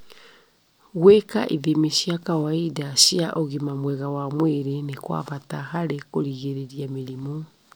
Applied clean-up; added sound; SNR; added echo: none; none; none; none.